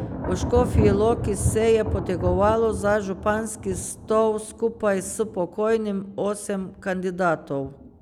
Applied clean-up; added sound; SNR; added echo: none; Thunder; 6 dB; none.